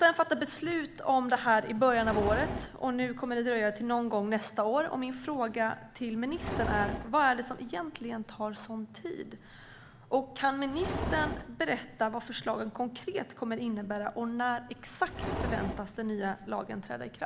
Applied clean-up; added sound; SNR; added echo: none; Livestock, farm animals, working animals; 10 dB; none.